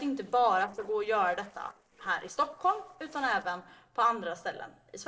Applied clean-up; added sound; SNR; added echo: neural separator model SepFormer DNS4.